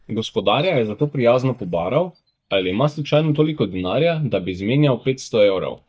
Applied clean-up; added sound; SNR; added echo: neural mask model DeepFilterNet 3.